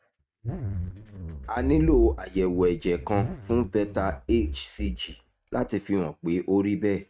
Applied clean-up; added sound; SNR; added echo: neural mask model RNNoise.